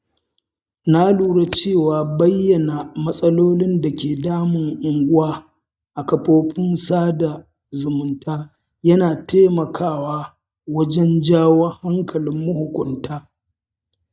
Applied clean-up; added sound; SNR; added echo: neural mask model DeepFilterNet 3.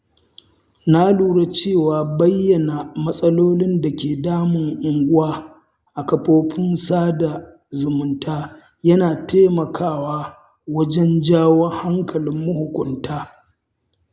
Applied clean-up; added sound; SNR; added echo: none; none; none; none.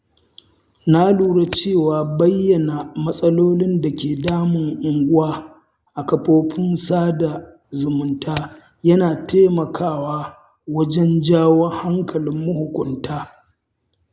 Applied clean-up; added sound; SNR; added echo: none; Crack; 17 dB; none.